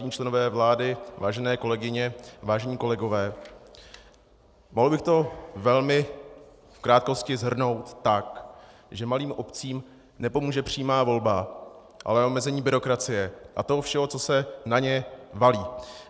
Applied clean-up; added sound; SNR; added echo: none; none; none; none.